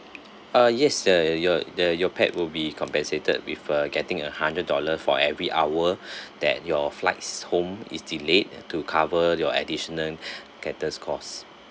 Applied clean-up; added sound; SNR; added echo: none; none; none; none.